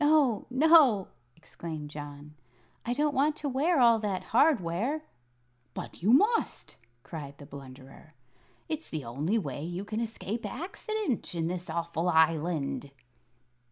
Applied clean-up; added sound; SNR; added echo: none; none; none; none.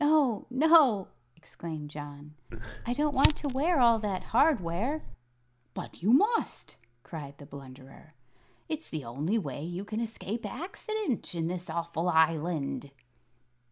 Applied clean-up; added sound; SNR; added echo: none; Fire; 1 dB; none.